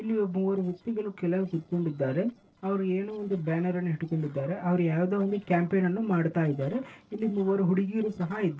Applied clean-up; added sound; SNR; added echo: neural separator model SepFormer DNS4.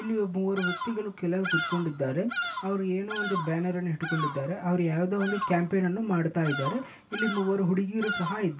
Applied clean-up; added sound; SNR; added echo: none; Bird vocalization, bird call, bird song; 8 dB; reverberation time 0.2 s.